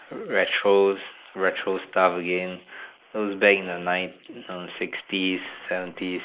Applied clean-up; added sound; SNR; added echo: neural mask model Resemble Enhance denoiser.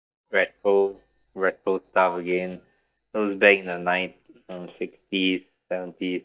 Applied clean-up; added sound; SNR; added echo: neural mask model DeepFilterNet 3.